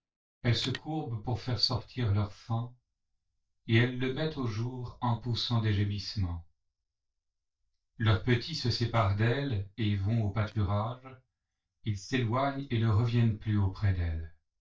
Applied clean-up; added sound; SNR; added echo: neural mask model DeepFilterNet 3.